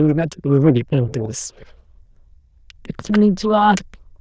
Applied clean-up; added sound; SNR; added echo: neural diffusion model UNIVERSE++.